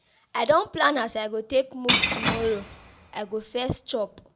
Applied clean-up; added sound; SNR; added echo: none; Shatter / Crushing; 1 dB; none.